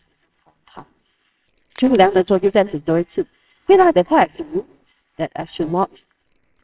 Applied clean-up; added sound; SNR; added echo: neural separator model SepFormer WHAMR!.